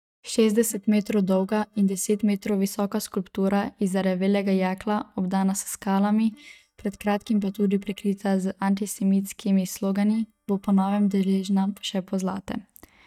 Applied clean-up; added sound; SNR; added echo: neural mask model DeepFilterNet 3.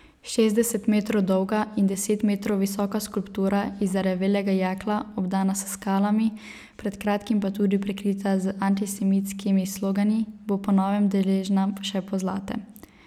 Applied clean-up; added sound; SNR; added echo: none; none; none; none.